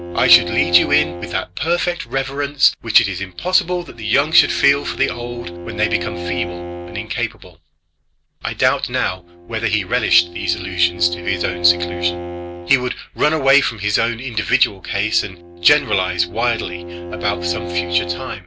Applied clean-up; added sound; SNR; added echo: none; Bowed string instrument; 10 dB; none.